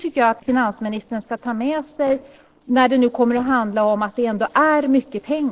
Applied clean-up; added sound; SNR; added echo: neural separator model SepFormer DNS4.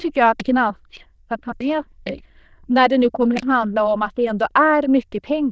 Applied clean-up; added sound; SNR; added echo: neural diffusion model UNIVERSE++.